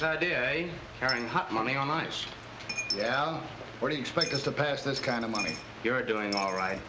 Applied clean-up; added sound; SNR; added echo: none; Coin (dropping); 10 dB; none.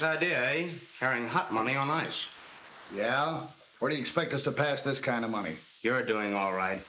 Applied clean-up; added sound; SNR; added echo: neural mask model Resemble Enhance denoiser.